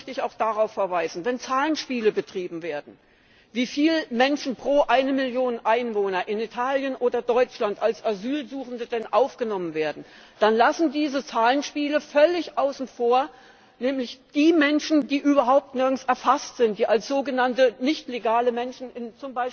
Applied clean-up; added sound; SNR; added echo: none; none; none; none.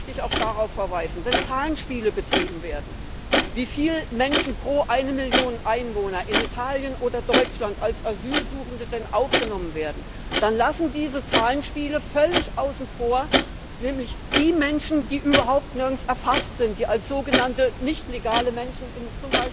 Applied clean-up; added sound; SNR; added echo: none; Clock; 2 dB; none.